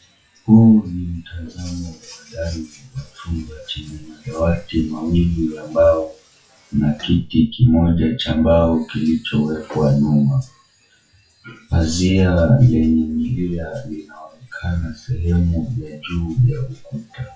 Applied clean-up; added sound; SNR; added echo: classical method WPE with log-MMSE.